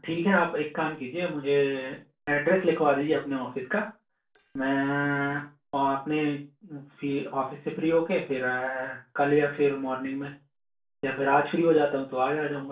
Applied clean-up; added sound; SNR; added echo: neural separator model SepFormer DNS4.